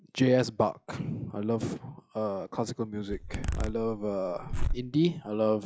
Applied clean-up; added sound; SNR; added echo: classical method log-MMSE.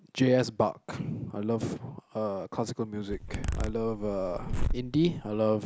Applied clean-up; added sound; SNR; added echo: none; Zipper (clothing); 2 dB; none.